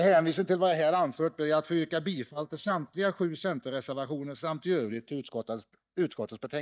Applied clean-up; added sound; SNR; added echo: neural mask model DeepFilterNet 3.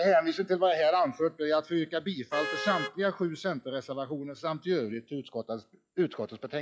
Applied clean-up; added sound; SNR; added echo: classical method log-MMSE.